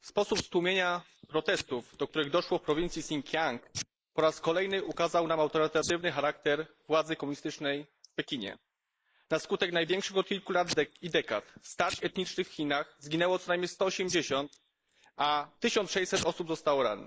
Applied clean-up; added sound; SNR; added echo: neural mask model Resemble Enhance denoiser.